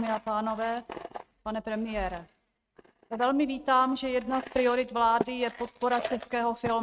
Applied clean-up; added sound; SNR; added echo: neural mask model RNNoise.